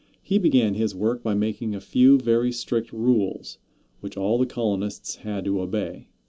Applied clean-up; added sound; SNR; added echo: none; none; none; none.